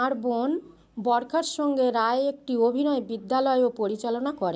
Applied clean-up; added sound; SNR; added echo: none; none; none; none.